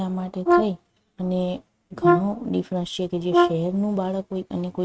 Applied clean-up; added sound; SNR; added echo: neural mask model RNNoise.